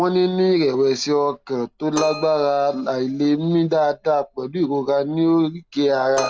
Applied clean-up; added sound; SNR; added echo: none; Keyboard (musical); 18 dB; none.